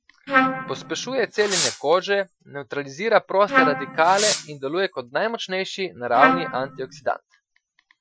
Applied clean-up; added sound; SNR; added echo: classical method Wiener filter.